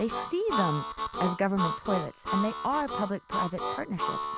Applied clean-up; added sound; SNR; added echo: none; Harmonica; 2 dB; none.